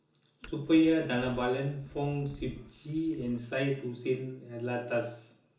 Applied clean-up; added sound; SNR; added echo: none; Glass; 20 dB; reverberation time 0.7 s.